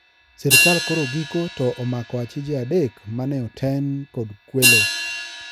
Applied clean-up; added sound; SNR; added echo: none; Hi-hat; -1 dB; none.